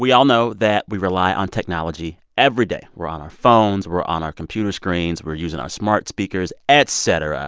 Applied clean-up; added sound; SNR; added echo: none; none; none; none.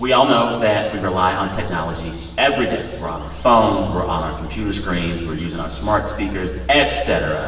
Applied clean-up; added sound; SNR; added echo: none; Bird vocalization, bird call, bird song; 14 dB; reverberation time 1.3 s.